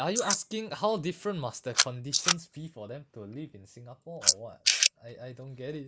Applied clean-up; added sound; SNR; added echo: neural mask model Resemble Enhance denoiser.